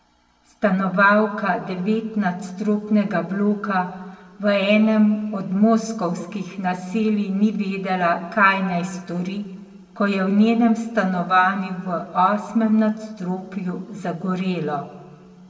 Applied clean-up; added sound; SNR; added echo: none; none; none; reverberation time 1.0 s.